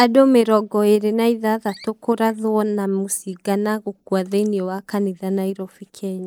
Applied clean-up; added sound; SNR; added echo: neural mask model Resemble Enhance denoiser.